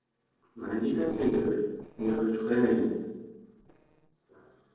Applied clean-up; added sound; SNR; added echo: neural separator model SepFormer DNS4.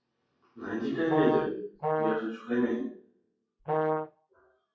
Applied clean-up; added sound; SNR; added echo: classical method WPE with log-MMSE.